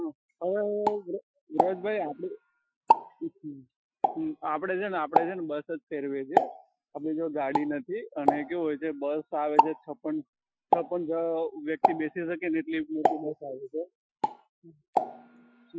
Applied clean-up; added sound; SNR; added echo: classical method Wiener filter.